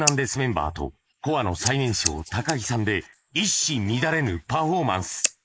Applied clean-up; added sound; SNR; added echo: neural mask model Resemble Enhance denoiser.